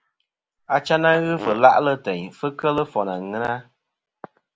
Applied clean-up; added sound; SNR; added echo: none; Fart; 14 dB; none.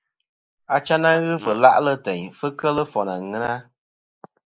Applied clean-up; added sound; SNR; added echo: neural mask model Resemble Enhance denoiser.